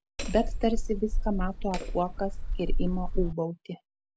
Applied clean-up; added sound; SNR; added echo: none; Hammer; -2 dB; none.